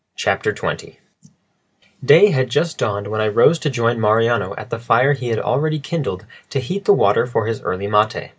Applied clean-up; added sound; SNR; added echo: none; none; none; none.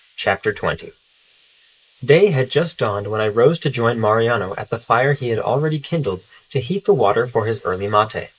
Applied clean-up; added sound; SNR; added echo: neural mask model Resemble Enhance denoiser.